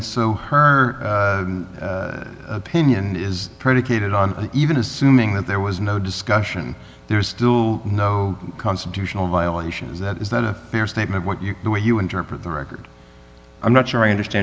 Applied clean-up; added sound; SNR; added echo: none; none; none; none.